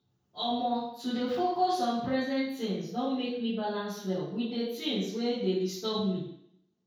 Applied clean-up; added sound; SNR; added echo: none; none; none; reverberation time 0.6 s.